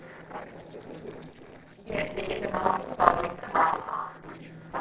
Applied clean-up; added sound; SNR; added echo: neural separator model SepFormer DNS4.